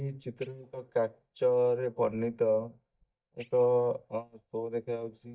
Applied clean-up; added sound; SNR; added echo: neural mask model DeepFilterNet 3.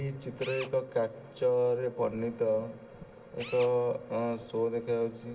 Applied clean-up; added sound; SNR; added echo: none; Drill; 20 dB; reverberation time 2.3 s.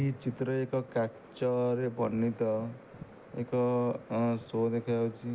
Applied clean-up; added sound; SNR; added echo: none; none; none; none.